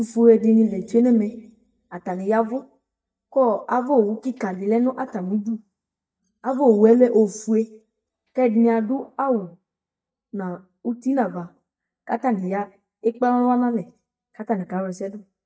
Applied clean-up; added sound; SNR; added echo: neural mask model DeepFilterNet 3.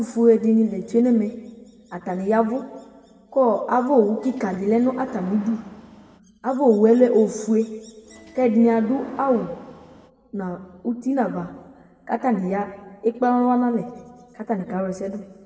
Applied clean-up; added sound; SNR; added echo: none; Subway, metro, underground / Sliding door; 20 dB; reverberation time 1.4 s.